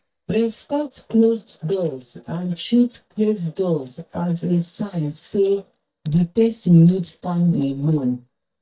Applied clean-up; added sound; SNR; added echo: neural mask model DeepFilterNet 3.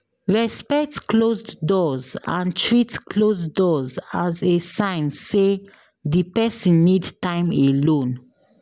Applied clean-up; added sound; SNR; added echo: none; none; none; none.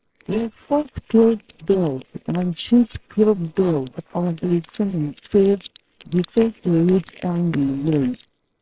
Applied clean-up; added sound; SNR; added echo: neural separator model SepFormer WHAMR!.